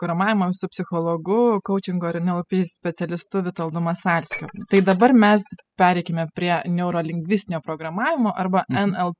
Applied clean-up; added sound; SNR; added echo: classical method spectral subtraction.